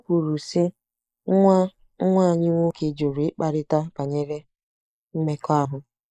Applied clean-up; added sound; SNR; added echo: neural mask model Resemble Enhance denoiser.